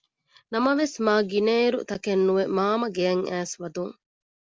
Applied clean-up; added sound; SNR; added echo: none; none; none; none.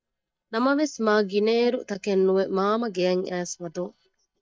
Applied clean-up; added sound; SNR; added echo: neural mask model DeepFilterNet 3.